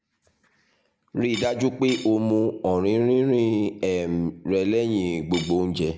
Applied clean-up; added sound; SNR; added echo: none; Cutlery, silverware / Dishes, pots, and pans; 14 dB; none.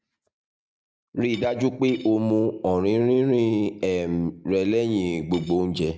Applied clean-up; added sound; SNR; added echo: neural mask model RNNoise.